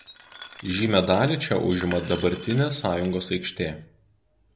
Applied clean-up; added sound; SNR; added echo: none; Glass; 16 dB; none.